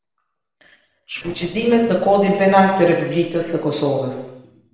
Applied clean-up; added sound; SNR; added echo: neural separator model SepFormer DNS4.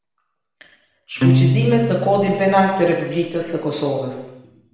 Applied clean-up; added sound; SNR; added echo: none; Acoustic guitar; 0 dB; reverberation time 0.9 s.